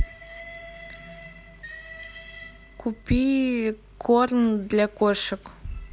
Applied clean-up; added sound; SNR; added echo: none; Train; 20 dB; none.